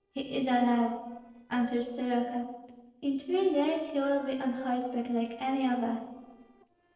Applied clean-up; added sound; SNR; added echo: neural separator model SepFormer DNS4.